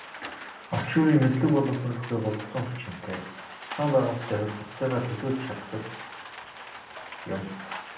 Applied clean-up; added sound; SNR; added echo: none; Rain; 13 dB; reverberation time 0.6 s.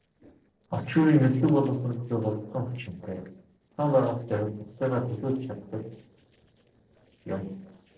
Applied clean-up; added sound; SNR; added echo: neural separator model SepFormer DNS4.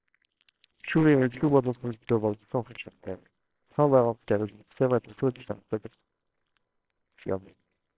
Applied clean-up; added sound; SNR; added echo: neural separator model SepFormer WHAMR!.